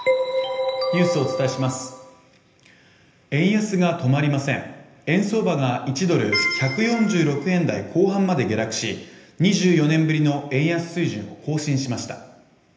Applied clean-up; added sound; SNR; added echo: none; none; none; reverberation time 0.8 s.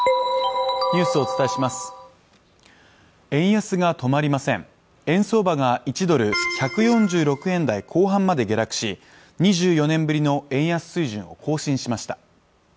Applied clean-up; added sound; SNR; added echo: none; none; none; none.